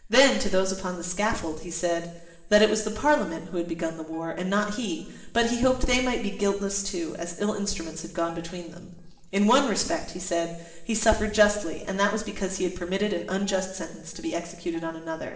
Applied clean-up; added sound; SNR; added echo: neural separator model SepFormer DNS4.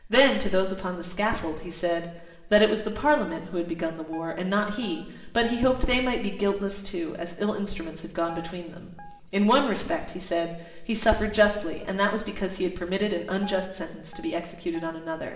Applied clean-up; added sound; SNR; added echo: none; Guitar; 20 dB; reverberation time 1.2 s.